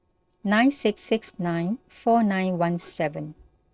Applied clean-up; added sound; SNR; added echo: neural separator model SepFormer DNS4.